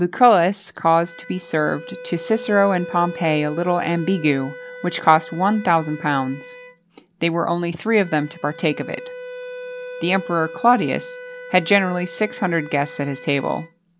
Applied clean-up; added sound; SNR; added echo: none; Wind instrument, woodwind instrument; 15 dB; none.